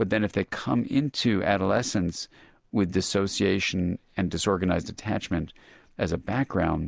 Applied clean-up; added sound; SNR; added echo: none; none; none; none.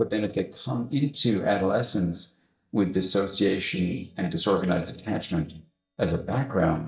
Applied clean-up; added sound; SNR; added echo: neural mask model DeepFilterNet 3.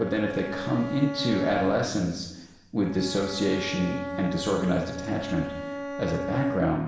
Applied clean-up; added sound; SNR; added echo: none; Bowed string instrument; 8 dB; reverberation time 1.1 s.